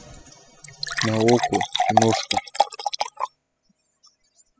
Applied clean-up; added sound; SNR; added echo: classical method spectral subtraction.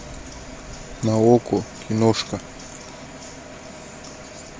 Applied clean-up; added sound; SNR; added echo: none; none; none; none.